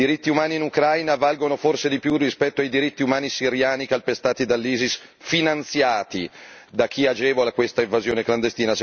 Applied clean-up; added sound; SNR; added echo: none; none; none; none.